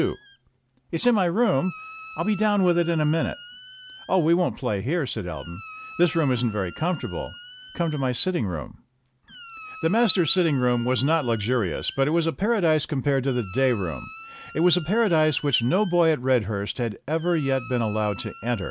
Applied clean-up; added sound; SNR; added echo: none; Squeak; 19 dB; none.